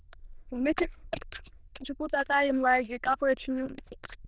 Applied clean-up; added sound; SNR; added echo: neural diffusion model UNIVERSE++.